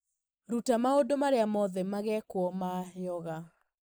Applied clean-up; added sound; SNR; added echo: neural mask model Resemble Enhance denoiser.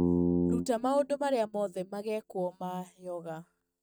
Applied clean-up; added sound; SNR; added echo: neural mask model DeepFilterNet 3.